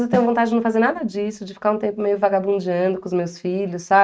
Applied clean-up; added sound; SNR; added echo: neural mask model RNNoise.